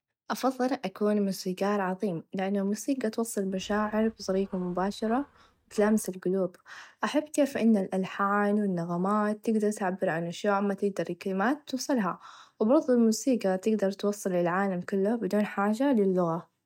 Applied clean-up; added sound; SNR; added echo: neural mask model RNNoise.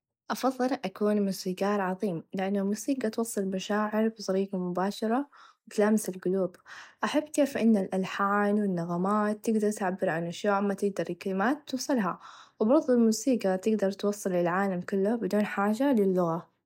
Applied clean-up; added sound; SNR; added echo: neural mask model Resemble Enhance denoiser.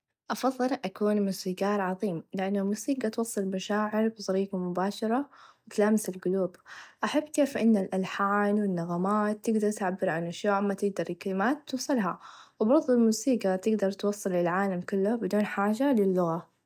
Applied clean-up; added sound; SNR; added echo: none; none; none; none.